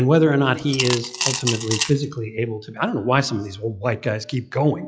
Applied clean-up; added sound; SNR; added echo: classical method log-MMSE.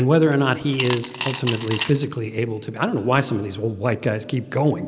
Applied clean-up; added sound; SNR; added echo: none; Coin (dropping) / Glass; 5 dB; none.